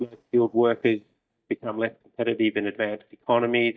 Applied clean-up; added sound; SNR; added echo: neural mask model DeepFilterNet 3.